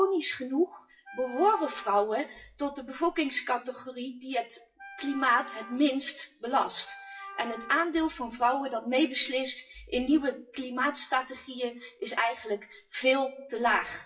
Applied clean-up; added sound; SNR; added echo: classical method WPE with log-MMSE.